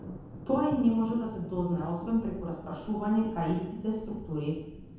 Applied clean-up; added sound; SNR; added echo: none; Thunder; 13 dB; reverberation time 0.9 s.